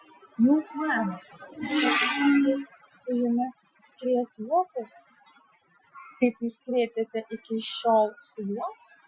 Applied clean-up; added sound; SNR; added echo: classical method Wiener filter.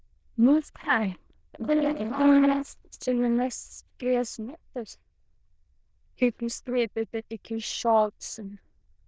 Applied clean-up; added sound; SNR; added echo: neural diffusion model UNIVERSE++.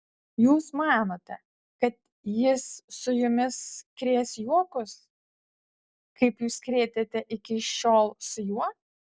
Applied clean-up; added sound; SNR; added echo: none; none; none; none.